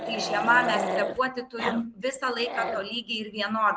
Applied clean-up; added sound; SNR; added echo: none; Growling; 5 dB; none.